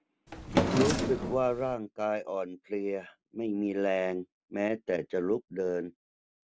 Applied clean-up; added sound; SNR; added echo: none; Drawer open or close; -1 dB; none.